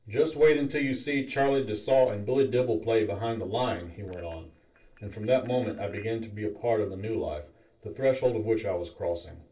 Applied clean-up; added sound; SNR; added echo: neural separator model SepFormer DNS4.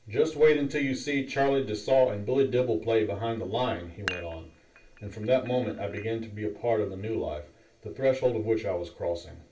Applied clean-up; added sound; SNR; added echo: none; Dishes, pots, and pans; 15 dB; reverberation time 0.3 s.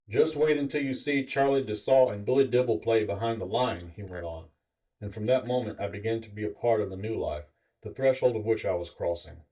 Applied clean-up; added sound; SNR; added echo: neural mask model DeepFilterNet 3.